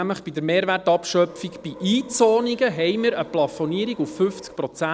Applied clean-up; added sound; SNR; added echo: none; Subway, metro, underground; 20 dB; none.